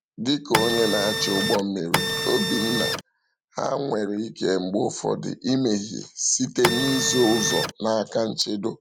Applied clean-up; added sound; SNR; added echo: none; Printer; 1 dB; none.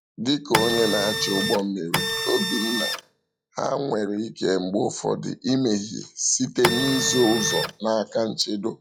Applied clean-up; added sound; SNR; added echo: classical method log-MMSE.